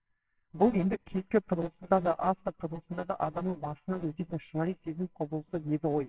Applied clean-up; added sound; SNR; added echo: neural separator model SepFormer WHAMR!.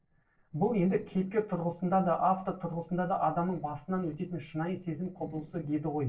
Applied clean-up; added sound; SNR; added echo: neural separator model SepFormer DNS4.